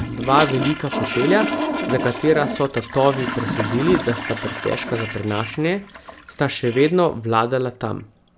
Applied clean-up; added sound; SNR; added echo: none; Toilet flush; 6 dB; none.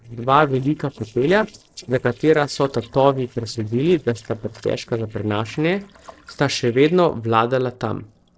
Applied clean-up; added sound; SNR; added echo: neural separator model SepFormer DNS4.